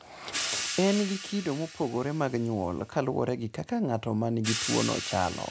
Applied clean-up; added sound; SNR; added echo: none; Hi-hat; 8 dB; none.